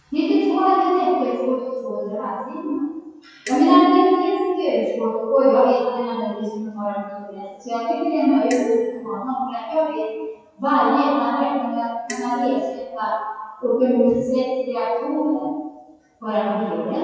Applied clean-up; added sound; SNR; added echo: classical method WPE with log-MMSE.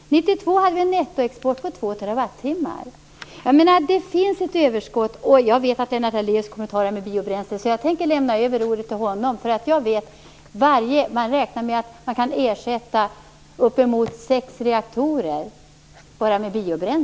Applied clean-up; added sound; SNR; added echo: none; none; none; none.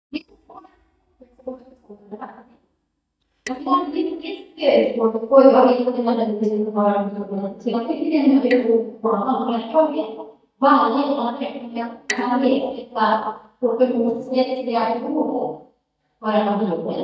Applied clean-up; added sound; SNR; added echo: neural mask model DeepFilterNet 3.